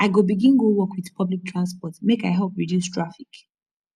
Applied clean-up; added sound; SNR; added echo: none; none; none; none.